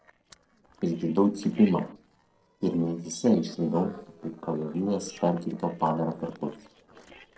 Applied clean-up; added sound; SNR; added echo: neural separator model SepFormer DNS4.